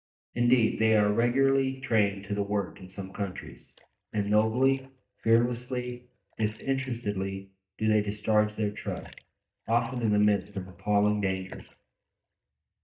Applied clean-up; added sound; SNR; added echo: neural mask model DeepFilterNet 3.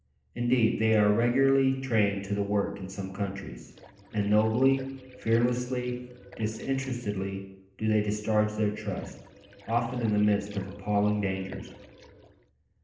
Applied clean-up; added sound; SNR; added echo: neural separator model SepFormer DNS4.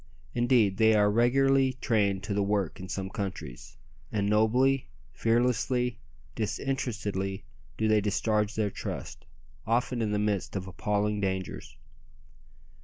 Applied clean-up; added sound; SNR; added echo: none; none; none; none.